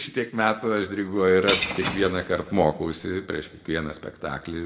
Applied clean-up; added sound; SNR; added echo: none; Shatter / Crushing; 7 dB; reverberation time 2.0 s.